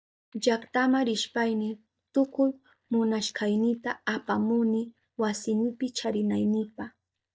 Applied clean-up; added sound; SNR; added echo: neural mask model DeepFilterNet 3.